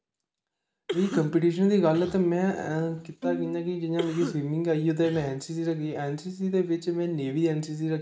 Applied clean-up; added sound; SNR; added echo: none; Cough + Bowed string instrument; 11 dB; none.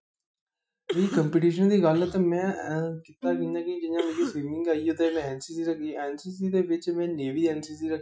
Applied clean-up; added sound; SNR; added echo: classical method Wiener filter.